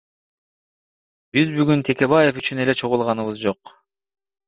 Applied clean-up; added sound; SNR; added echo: neural mask model DeepFilterNet 3.